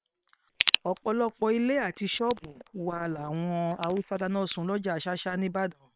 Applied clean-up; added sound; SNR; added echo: neural separator model SepFormer WHAM!.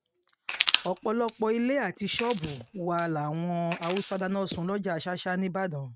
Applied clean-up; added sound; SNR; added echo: neural mask model RNNoise.